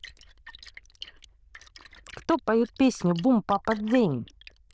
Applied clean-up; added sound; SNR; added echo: neural diffusion model UNIVERSE++.